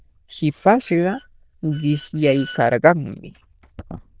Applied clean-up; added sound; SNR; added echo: neural diffusion model UNIVERSE++.